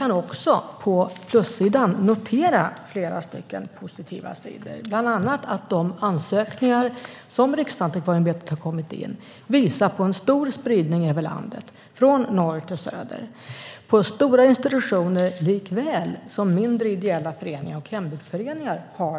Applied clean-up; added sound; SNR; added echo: none; none; none; none.